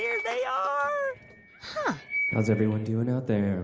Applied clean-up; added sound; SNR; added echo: none; none; none; none.